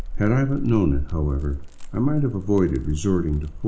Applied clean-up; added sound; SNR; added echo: none; Crackle; 7 dB; reverberation time 0.4 s.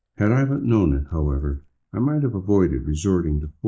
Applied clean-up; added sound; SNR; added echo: neural mask model DeepFilterNet 3.